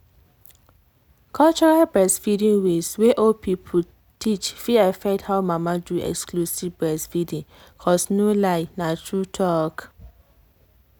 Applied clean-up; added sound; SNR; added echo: none; none; none; none.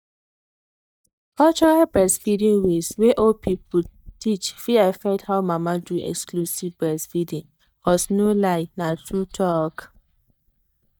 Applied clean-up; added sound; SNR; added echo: neural mask model DeepFilterNet 3.